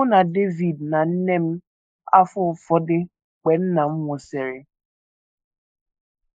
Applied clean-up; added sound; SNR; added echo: neural mask model Resemble Enhance denoiser.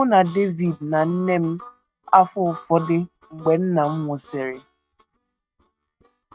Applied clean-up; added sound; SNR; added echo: neural mask model RNNoise.